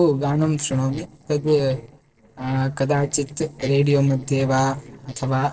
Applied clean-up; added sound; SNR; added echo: neural separator model SepFormer DNS4.